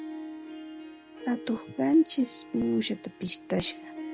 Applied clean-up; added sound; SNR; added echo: none; Harp; 14 dB; none.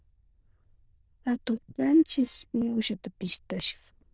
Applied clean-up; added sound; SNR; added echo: neural diffusion model UNIVERSE++.